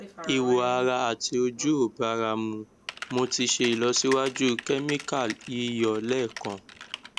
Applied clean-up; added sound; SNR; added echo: none; Typing; 15 dB; none.